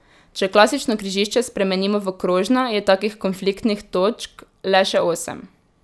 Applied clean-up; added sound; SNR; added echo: none; none; none; none.